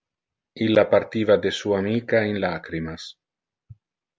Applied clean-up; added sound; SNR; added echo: none; none; none; none.